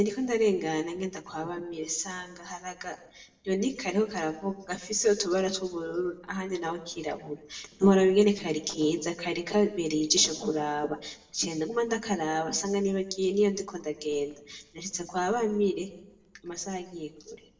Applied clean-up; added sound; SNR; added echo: neural separator model SepFormer DNS4.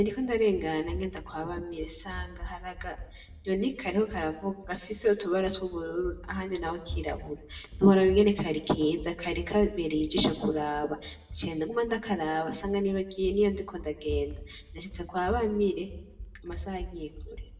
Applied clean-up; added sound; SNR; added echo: none; Run; 13 dB; reverberation time 0.7 s.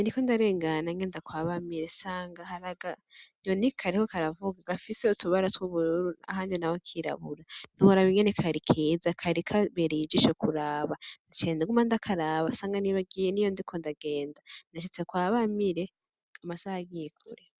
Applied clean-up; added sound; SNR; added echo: none; none; none; none.